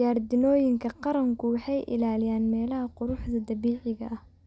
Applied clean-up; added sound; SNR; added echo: none; none; none; none.